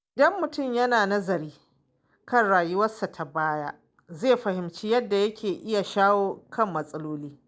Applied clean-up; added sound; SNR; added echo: none; none; none; none.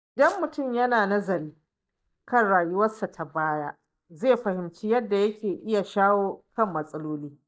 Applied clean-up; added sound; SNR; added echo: neural mask model DeepFilterNet 3.